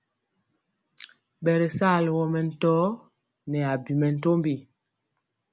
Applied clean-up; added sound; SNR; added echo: none; none; none; none.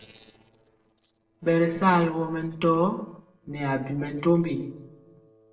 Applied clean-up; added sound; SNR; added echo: neural separator model SepFormer DNS4.